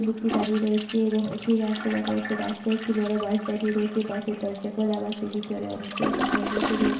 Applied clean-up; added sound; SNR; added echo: none; Toilet flush; 6 dB; reverberation time 0.7 s.